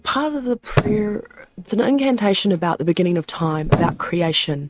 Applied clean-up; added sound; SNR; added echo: neural mask model RNNoise.